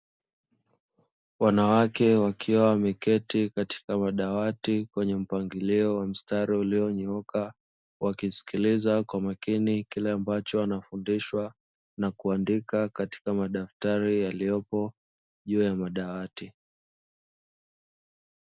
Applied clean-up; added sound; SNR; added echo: none; none; none; none.